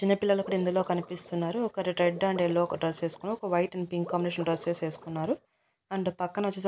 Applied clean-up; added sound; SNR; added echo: none; Water / Liquid; 16 dB; none.